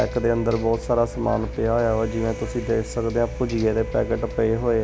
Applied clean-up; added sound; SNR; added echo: none; Wind instrument, woodwind instrument + Bus; 13 dB; none.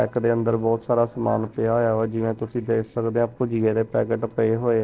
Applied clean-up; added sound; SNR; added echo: neural separator model SepFormer DNS4.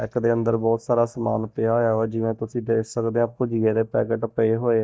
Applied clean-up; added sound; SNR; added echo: neural mask model DeepFilterNet 3.